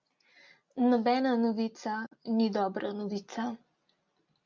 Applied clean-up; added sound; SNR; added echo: none; none; none; none.